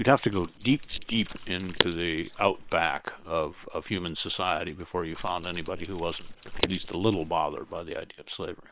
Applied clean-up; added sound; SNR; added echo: neural separator model SepFormer WHAM!.